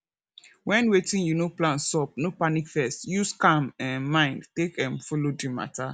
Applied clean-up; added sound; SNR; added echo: none; none; none; none.